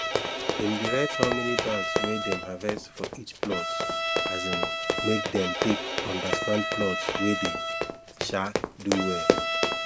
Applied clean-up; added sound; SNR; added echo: none; Bowed string instrument + Run; -3 dB; none.